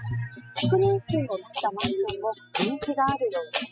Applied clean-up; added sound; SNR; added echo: classical method spectral subtraction.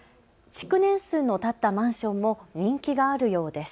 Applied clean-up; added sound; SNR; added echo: none; none; none; none.